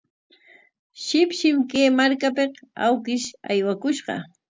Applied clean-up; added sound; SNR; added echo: none; none; none; none.